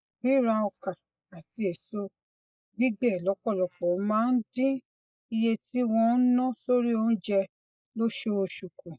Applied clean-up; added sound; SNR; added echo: neural mask model Resemble Enhance denoiser.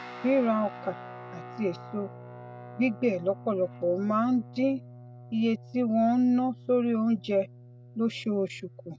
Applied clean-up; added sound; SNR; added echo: none; Guitar; 17 dB; none.